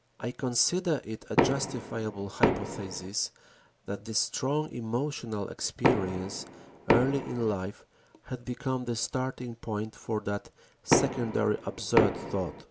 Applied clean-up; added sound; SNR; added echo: none; Knock; -2 dB; none.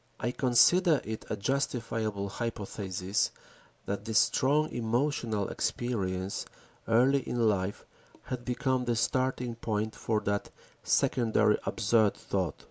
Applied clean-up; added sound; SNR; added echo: none; none; none; none.